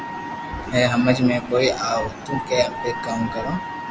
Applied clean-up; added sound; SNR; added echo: none; Wind instrument, woodwind instrument; 11 dB; none.